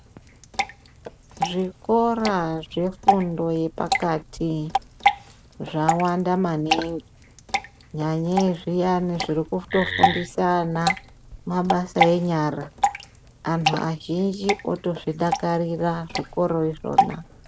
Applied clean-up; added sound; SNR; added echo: none; Wood + Drip / Water; 3 dB; none.